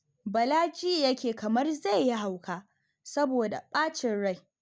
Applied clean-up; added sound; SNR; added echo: none; none; none; none.